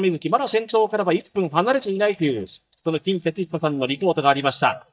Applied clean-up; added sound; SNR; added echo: neural mask model DeepFilterNet 3.